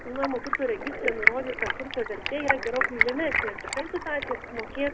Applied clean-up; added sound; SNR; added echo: none; Stream; -2 dB; none.